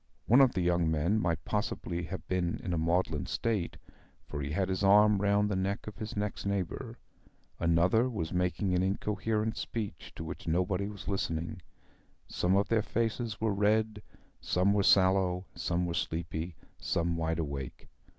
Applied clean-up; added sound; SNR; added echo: none; none; none; none.